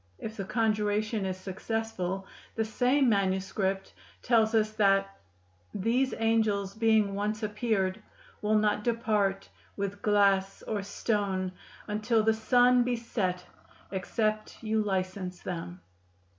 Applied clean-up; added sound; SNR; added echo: none; none; none; none.